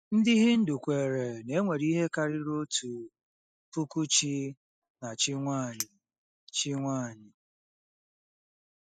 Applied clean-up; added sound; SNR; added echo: classical method spectral subtraction.